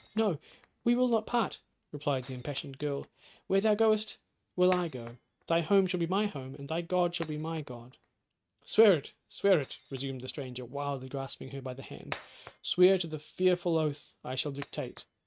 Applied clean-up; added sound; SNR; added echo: neural mask model RNNoise.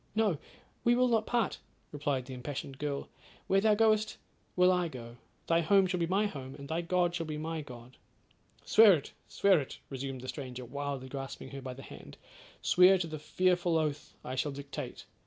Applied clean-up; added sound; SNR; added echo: none; none; none; none.